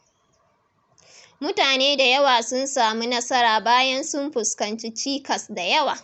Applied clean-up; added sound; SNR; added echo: none; none; none; none.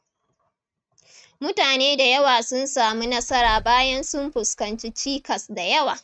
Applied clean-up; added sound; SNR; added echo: neural mask model RNNoise.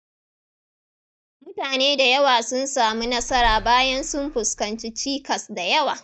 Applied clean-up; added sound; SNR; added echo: neural mask model DeepFilterNet 3.